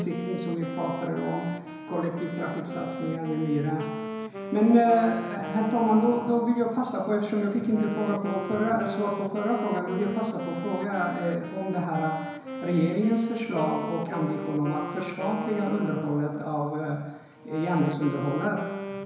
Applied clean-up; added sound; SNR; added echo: none; Wind instrument, woodwind instrument; 9 dB; reverberation time 1.0 s.